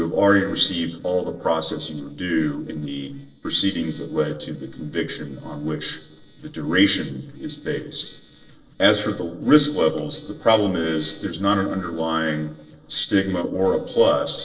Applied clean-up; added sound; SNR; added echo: neural separator model SepFormer DNS4.